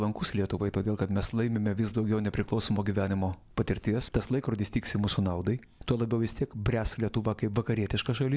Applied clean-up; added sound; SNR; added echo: none; none; none; none.